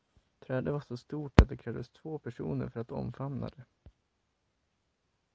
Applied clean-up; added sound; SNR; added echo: none; none; none; none.